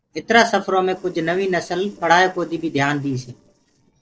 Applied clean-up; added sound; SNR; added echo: neural separator model SepFormer DNS4.